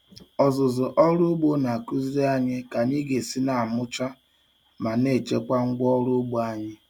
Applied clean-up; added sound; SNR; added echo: none; none; none; none.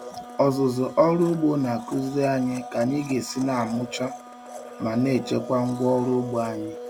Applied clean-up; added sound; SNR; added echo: none; Domestic sounds, home sounds; 14 dB; none.